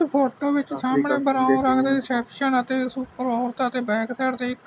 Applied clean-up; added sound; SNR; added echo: none; none; none; none.